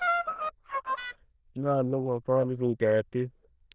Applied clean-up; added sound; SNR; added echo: neural diffusion model UNIVERSE++.